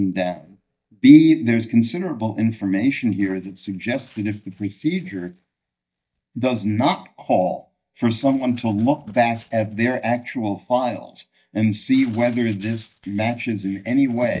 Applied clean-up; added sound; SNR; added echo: neural mask model DeepFilterNet 3.